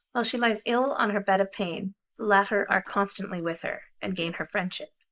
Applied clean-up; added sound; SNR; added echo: neural mask model Resemble Enhance denoiser.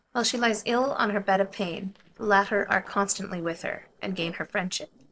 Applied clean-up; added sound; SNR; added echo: neural separator model SepFormer DNS4.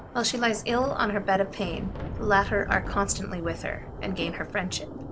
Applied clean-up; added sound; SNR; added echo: none; Thunder + Thunder; 8 dB; none.